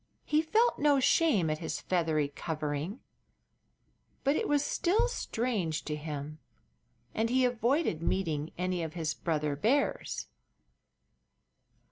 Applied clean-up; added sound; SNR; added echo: none; Bass drum; 8 dB; none.